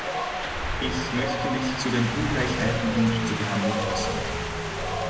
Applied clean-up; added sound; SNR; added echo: none; Wind; 0 dB; reverberation time 1.5 s.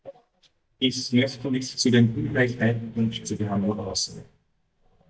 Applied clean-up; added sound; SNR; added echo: neural mask model DeepFilterNet 3.